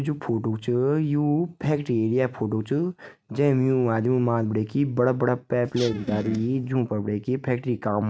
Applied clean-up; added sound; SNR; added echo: neural mask model RNNoise.